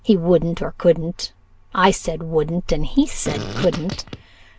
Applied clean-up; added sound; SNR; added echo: none; Fart; 9 dB; none.